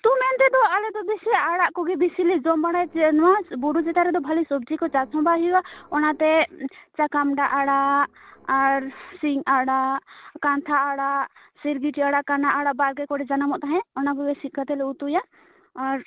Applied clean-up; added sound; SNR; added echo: neural separator model SepFormer DNS4.